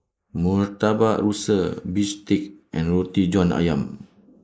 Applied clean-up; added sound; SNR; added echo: neural mask model Resemble Enhance denoiser.